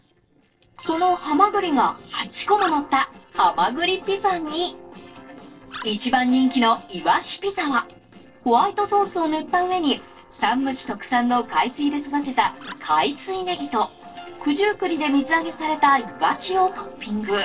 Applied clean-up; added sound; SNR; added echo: neural separator model SepFormer DNS4.